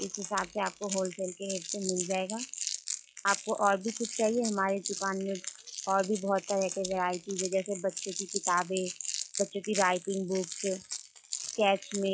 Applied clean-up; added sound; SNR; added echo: classical method log-MMSE.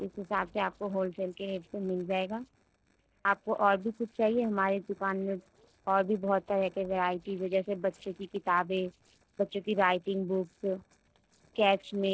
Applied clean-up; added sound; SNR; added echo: neural separator model SepFormer DNS4.